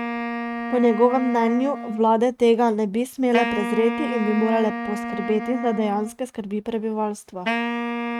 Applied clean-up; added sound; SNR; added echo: neural mask model RNNoise.